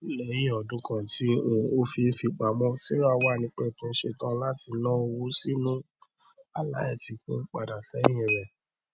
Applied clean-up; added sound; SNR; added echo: neural mask model RNNoise.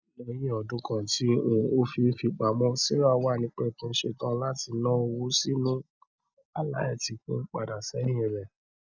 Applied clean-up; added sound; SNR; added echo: neural mask model DeepFilterNet 3.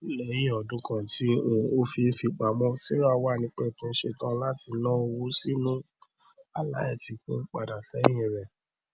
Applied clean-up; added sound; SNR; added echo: none; none; none; none.